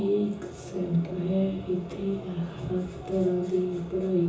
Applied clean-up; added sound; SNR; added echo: none; none; none; reverberation time 0.6 s.